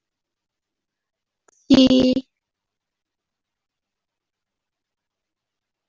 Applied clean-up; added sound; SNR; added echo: none; none; none; none.